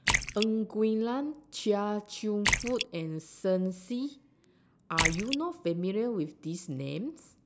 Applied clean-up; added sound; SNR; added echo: none; Splash, splatter; 4 dB; none.